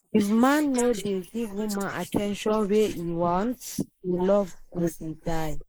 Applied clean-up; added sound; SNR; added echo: neural mask model Resemble Enhance denoiser.